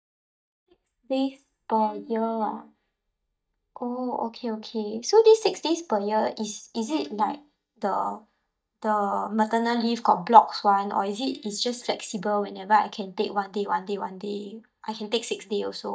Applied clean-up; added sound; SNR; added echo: neural mask model DeepFilterNet 3.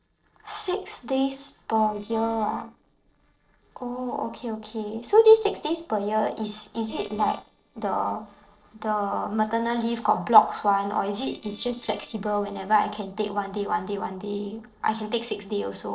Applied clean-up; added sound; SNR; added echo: neural separator model SepFormer DNS4.